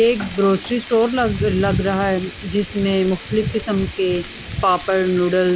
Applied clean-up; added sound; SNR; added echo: none; Frying (food); 17 dB; none.